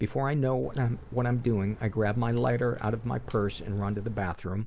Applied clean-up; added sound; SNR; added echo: none; Crack; 20 dB; none.